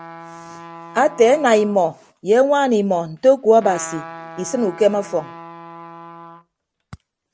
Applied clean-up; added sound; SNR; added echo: none; Trumpet; 19 dB; none.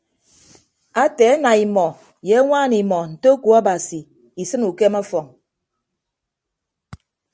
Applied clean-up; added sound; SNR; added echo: none; none; none; none.